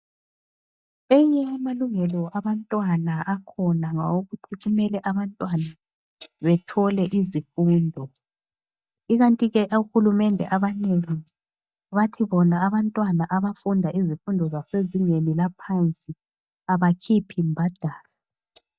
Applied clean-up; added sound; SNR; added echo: neural mask model DeepFilterNet 3.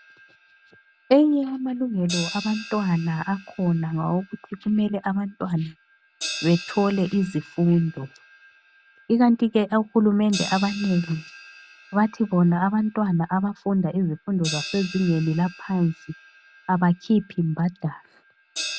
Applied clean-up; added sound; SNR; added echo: none; Crash cymbal; 15 dB; none.